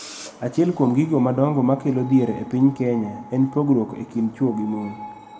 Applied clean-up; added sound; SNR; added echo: none; Screech; 19 dB; reverberation time 1.3 s.